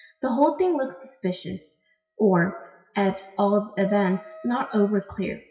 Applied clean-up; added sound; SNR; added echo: classical method WPE with log-MMSE.